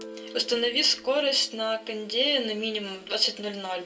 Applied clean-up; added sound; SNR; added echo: none; Guitar; 20 dB; reverberation time 0.2 s.